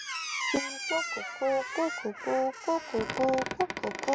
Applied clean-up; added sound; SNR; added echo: none; Squeak; 5 dB; none.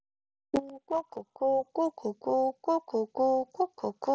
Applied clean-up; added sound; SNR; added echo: none; none; none; none.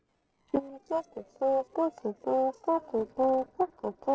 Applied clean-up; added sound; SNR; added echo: neural separator model SepFormer DNS4.